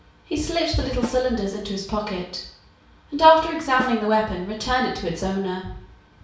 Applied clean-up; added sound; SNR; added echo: none; Snare drum; 16 dB; reverberation time 0.6 s.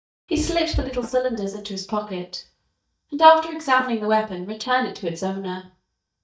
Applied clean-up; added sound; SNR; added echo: neural mask model DeepFilterNet 3.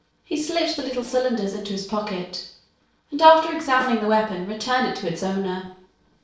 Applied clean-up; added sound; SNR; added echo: neural separator model SepFormer DNS4.